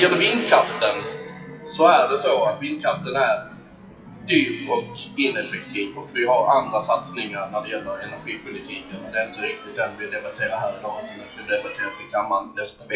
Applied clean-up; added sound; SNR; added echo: classical method WPE with log-MMSE.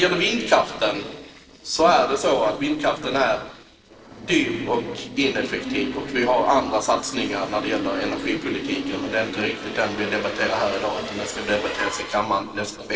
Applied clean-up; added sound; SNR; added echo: neural separator model SepFormer DNS4.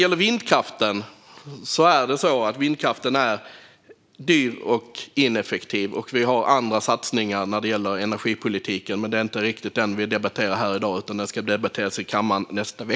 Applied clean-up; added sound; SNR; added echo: none; none; none; none.